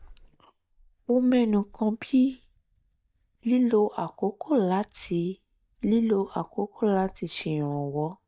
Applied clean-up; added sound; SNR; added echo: neural mask model DeepFilterNet 3.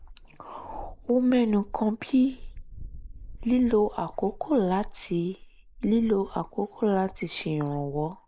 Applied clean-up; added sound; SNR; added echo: neural mask model Resemble Enhance denoiser.